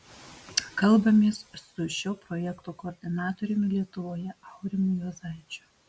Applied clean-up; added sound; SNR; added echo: none; none; none; none.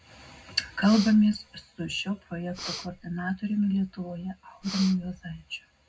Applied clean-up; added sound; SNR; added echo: none; Breathing; 13 dB; reverberation time 0.3 s.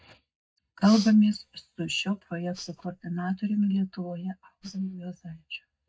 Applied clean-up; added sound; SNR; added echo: neural mask model DeepFilterNet 3.